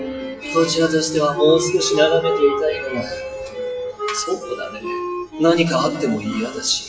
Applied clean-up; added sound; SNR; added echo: classical method WPE with log-MMSE.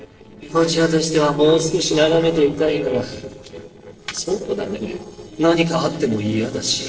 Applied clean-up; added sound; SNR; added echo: neural separator model SepFormer DNS4.